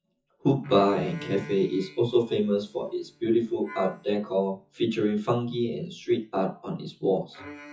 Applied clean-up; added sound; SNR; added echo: classical method WPE with log-MMSE.